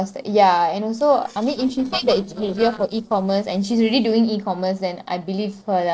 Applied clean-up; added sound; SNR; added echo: neural separator model SepFormer DNS4.